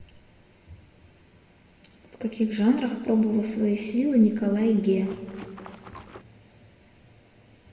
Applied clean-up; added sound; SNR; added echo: none; Water / Splash, splatter; 18 dB; reverberation time 1.8 s.